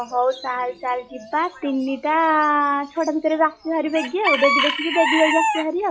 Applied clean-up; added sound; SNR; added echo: classical method log-MMSE.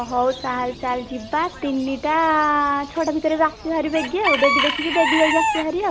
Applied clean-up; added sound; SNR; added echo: none; Bird / Chicken, rooster; 5 dB; none.